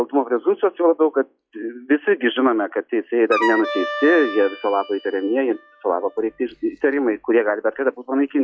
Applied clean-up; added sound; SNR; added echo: classical method log-MMSE.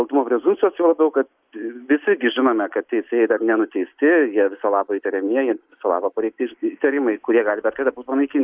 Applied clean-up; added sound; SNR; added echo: neural mask model Resemble Enhance denoiser.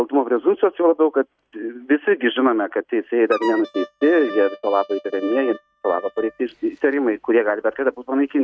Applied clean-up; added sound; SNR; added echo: neural mask model RNNoise.